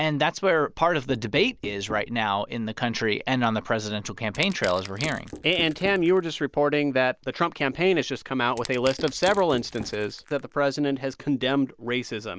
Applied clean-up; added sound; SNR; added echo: none; Knock + Crushing; 18 dB; none.